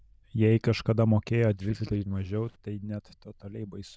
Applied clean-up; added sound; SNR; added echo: neural diffusion model UNIVERSE++.